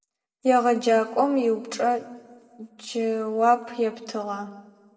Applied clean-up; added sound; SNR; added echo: none; none; none; reverberation time 1.1 s.